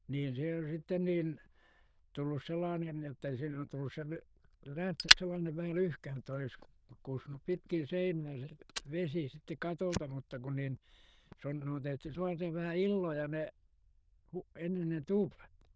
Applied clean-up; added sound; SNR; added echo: neural diffusion model UNIVERSE++.